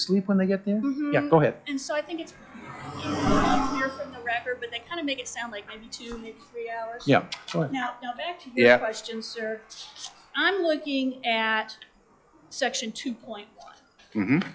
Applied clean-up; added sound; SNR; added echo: classical method log-MMSE.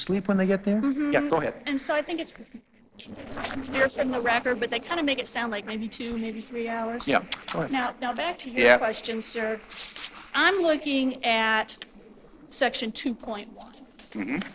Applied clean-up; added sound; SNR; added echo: neural separator model SepFormer DNS4.